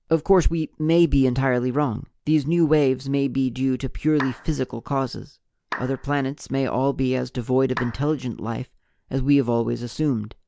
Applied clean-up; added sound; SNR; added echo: none; Clapping; 14 dB; none.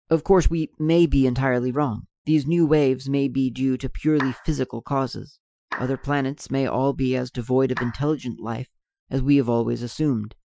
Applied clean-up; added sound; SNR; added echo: classical method Wiener filter.